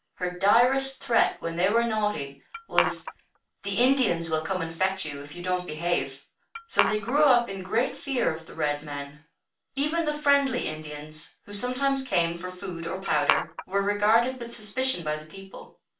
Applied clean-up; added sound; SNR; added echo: none; Glass; 4 dB; reverberation time 0.3 s.